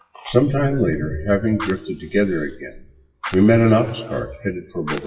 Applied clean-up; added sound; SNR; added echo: classical method WPE with log-MMSE.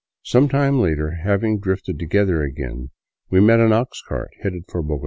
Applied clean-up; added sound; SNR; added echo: none; none; none; none.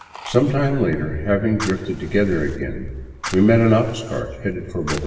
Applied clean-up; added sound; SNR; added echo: none; Fire; 17 dB; reverberation time 1.4 s.